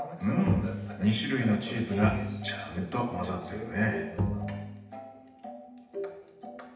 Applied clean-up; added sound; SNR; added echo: none; Bowed string instrument; 4 dB; reverberation time 0.8 s.